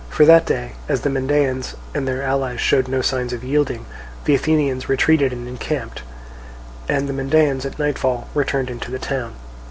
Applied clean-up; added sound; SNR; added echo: none; none; none; none.